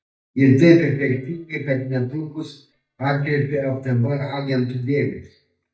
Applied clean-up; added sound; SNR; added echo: neural mask model DeepFilterNet 3.